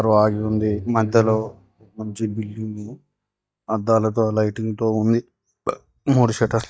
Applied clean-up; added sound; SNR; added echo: neural mask model DeepFilterNet 3.